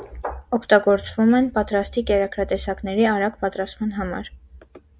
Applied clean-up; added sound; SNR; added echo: none; none; none; none.